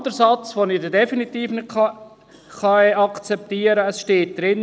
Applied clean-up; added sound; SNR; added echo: none; none; none; none.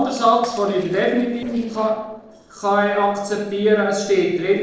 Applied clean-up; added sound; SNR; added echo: neural separator model SepFormer DNS4.